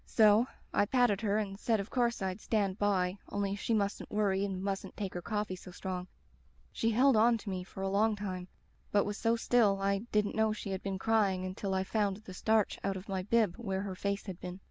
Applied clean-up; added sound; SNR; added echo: none; none; none; none.